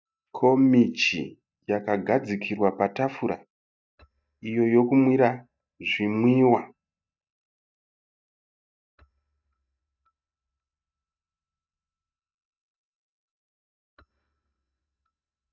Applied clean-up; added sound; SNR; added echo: neural mask model DeepFilterNet 3.